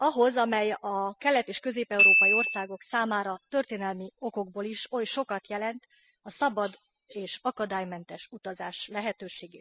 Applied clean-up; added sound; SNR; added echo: classical method spectral subtraction.